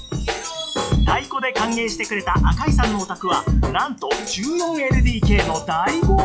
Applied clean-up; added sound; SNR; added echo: classical method log-MMSE.